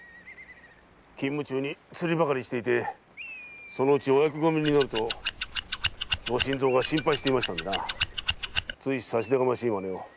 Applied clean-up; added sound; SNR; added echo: none; Scissors; -2 dB; none.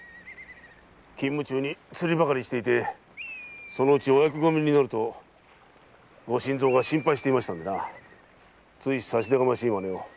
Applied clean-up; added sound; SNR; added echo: none; none; none; none.